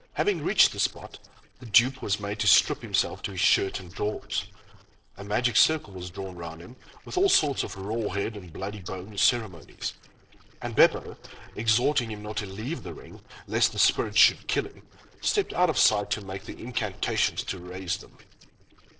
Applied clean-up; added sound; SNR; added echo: neural separator model SepFormer DNS4.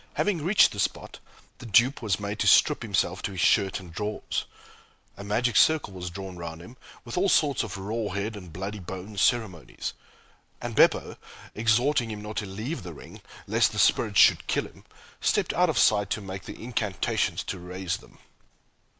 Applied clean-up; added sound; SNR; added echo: none; none; none; none.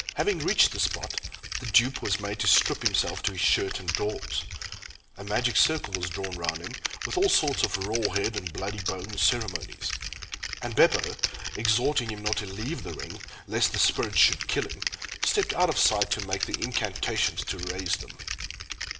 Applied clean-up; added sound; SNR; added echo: none; Typing; 5 dB; reverberation time 0.7 s.